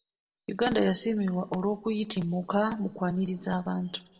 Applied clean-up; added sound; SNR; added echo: none; none; none; reverberation time 1.9 s.